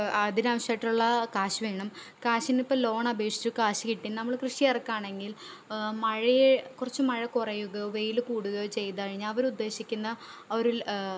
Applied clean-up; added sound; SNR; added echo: none; none; none; none.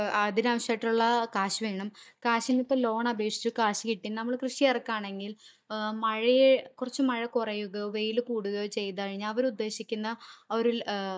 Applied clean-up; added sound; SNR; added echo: neural mask model DeepFilterNet 3.